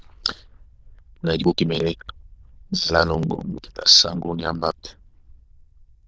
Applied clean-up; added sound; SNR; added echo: neural diffusion model UNIVERSE++.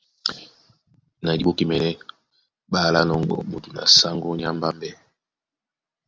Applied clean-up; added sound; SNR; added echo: none; none; none; none.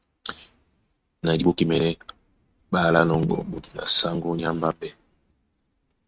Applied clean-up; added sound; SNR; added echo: neural mask model RNNoise.